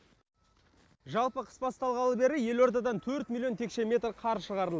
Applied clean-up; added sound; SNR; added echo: none; none; none; none.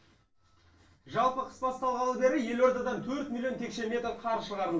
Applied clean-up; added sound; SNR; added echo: none; none; none; reverberation time 0.3 s.